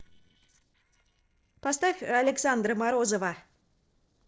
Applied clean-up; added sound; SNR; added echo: neural separator model SepFormer DNS4.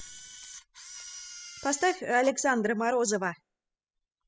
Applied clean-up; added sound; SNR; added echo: classical method spectral subtraction.